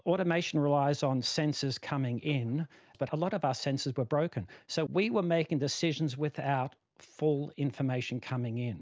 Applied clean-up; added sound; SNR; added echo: none; none; none; none.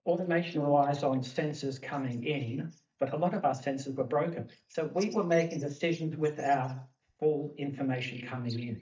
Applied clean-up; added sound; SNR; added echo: neural mask model DeepFilterNet 3.